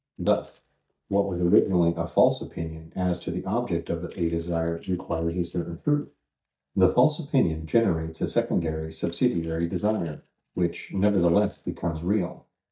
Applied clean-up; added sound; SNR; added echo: neural mask model DeepFilterNet 3.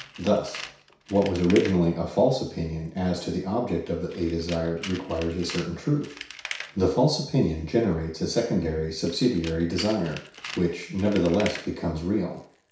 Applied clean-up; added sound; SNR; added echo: none; Tools; 17 dB; reverberation time 0.6 s.